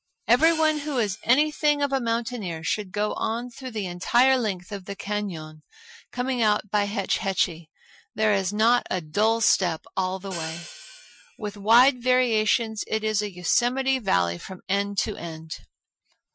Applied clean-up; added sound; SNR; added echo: classical method Wiener filter.